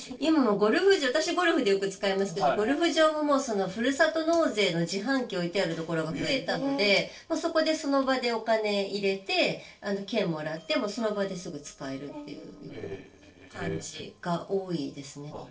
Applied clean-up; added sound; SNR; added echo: neural separator model SepFormer DNS4.